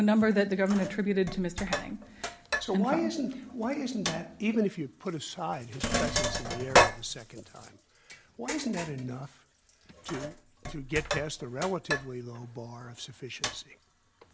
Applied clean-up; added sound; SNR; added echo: none; Sink (filling or washing); 3 dB; none.